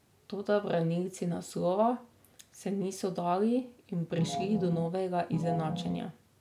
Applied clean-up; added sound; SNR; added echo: none; Organ; 3 dB; none.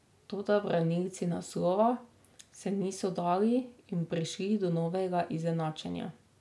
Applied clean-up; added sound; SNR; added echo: none; none; none; none.